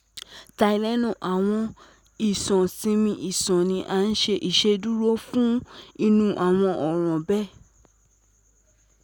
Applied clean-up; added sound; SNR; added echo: none; none; none; none.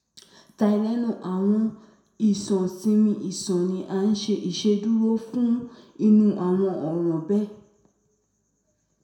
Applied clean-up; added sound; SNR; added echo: none; none; none; reverberation time 0.5 s.